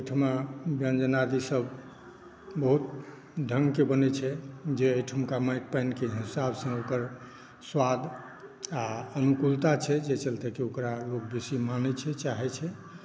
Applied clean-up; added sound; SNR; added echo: none; none; none; none.